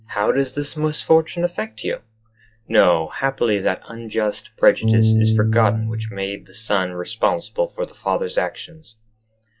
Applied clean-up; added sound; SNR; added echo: classical method log-MMSE.